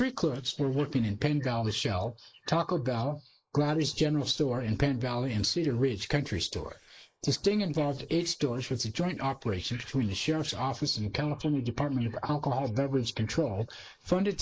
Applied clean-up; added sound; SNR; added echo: neural mask model Resemble Enhance denoiser.